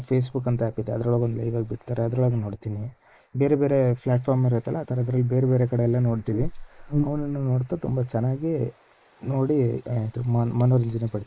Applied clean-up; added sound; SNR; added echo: neural mask model Resemble Enhance denoiser.